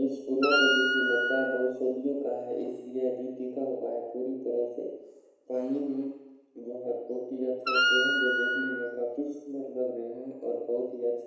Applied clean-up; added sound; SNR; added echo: none; Wind instrument, woodwind instrument; -4 dB; reverberation time 1.0 s.